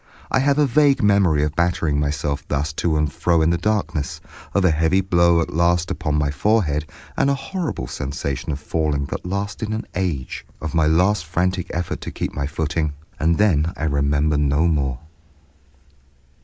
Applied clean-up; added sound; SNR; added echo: neural mask model Resemble Enhance denoiser.